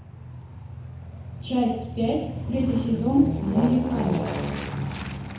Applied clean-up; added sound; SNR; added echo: none; Aircraft; 4 dB; reverberation time 1.0 s.